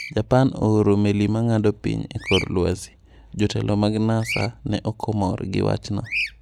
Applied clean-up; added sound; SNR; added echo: none; Bird vocalization, bird call, bird song; 13 dB; none.